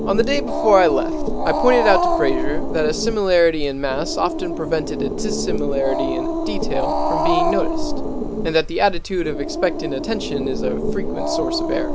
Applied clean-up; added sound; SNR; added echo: none; Growling; 0 dB; none.